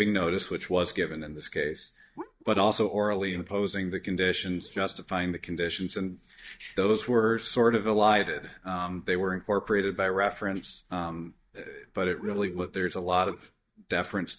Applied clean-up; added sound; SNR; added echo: neural mask model DeepFilterNet 3.